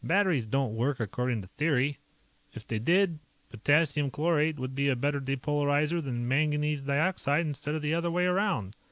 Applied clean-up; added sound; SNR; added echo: none; none; none; none.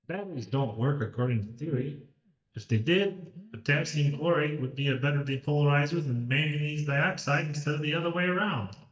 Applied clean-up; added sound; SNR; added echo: neural mask model DeepFilterNet 3.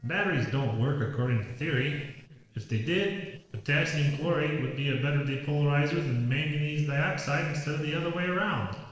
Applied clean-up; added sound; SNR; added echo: neural separator model SepFormer DNS4.